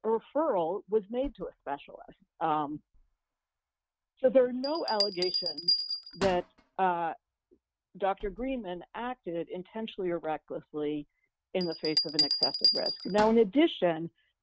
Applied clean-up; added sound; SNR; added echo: neural mask model RNNoise.